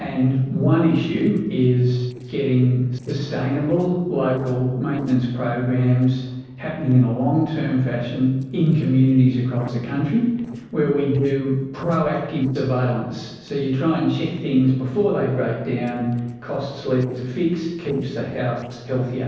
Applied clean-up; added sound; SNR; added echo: neural separator model SepFormer DNS4.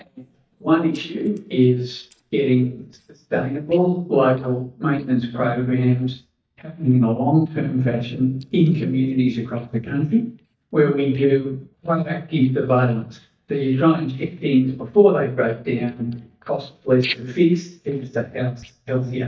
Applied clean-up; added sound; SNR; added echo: neural mask model DeepFilterNet 3.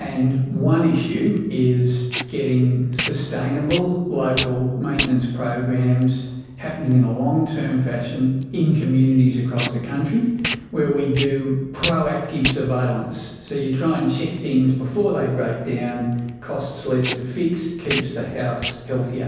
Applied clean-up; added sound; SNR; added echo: none; Packing tape, duct tape; 12 dB; reverberation time 1.1 s.